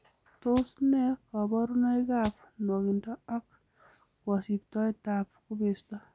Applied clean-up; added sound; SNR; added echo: none; Rattle (instrument); 9 dB; none.